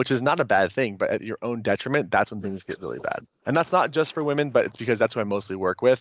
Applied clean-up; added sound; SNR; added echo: neural mask model Resemble Enhance denoiser.